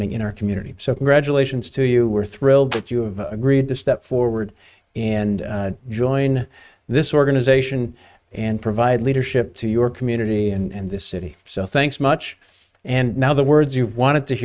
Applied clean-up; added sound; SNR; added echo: neural mask model RNNoise.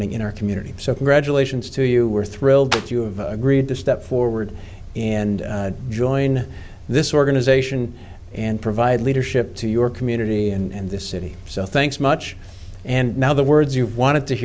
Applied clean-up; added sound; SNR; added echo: none; Clapping; 6 dB; none.